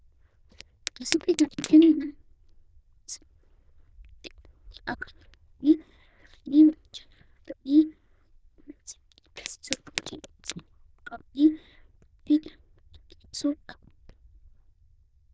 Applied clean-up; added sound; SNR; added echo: neural diffusion model UNIVERSE++.